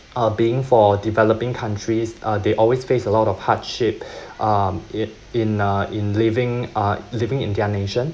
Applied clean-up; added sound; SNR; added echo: none; none; none; none.